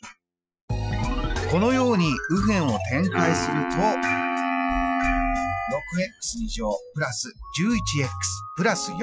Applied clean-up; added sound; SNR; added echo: classical method Wiener filter.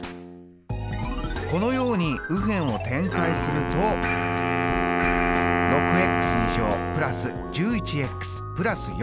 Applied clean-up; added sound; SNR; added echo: none; Wind instrument, woodwind instrument; 1 dB; none.